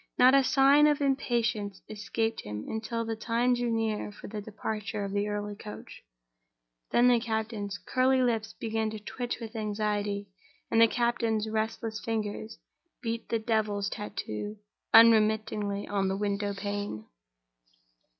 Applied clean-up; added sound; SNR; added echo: none; none; none; none.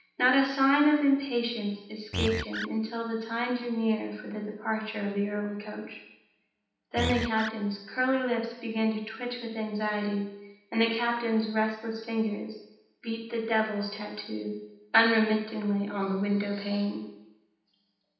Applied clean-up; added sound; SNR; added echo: none; Animal; 5 dB; reverberation time 0.9 s.